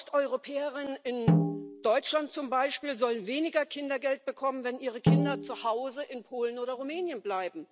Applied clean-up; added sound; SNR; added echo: none; Snare drum; -2 dB; none.